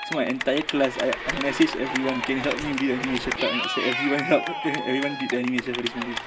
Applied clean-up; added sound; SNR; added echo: none; Cheering / Clapping; 5 dB; reverberation time 2.1 s.